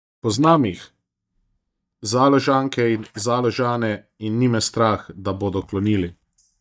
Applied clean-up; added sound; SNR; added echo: neural mask model DeepFilterNet 3.